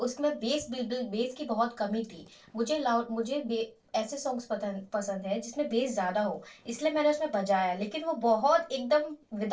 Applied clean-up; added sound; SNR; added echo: neural separator model SepFormer DNS4.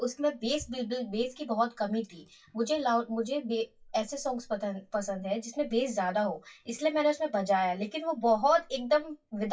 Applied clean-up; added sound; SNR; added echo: classical method WPE with log-MMSE.